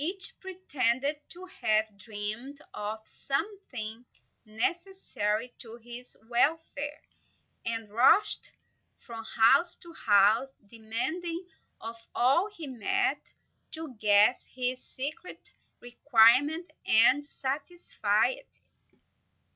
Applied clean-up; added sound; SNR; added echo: none; none; none; none.